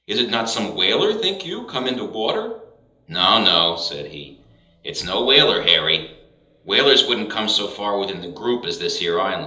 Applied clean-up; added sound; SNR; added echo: none; none; none; reverberation time 1.2 s.